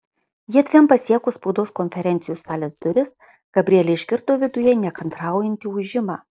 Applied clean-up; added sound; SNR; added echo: neural separator model SepFormer DNS4.